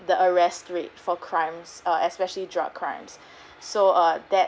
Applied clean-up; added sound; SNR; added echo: none; none; none; none.